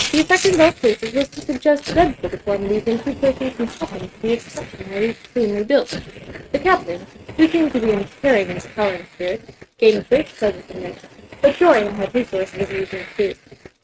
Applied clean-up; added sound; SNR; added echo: neural mask model RNNoise.